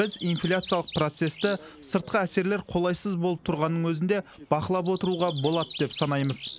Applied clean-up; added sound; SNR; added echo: none; Bird; 16 dB; none.